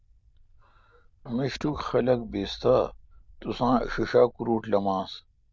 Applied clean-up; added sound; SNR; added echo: neural diffusion model UNIVERSE++.